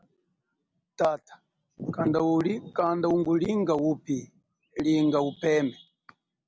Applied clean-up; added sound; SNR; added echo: none; none; none; none.